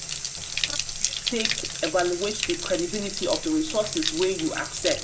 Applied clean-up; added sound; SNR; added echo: none; Bathtub (filling or washing); 2 dB; reverberation time 0.4 s.